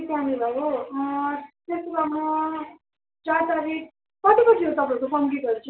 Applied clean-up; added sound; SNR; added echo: none; none; none; none.